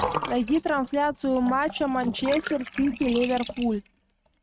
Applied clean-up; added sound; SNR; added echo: neural mask model RNNoise.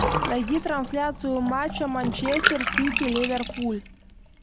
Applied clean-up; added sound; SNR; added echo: none; Bathtub (filling or washing) / Water; 2 dB; none.